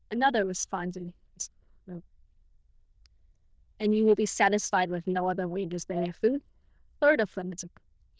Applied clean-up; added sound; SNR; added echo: neural diffusion model UNIVERSE++.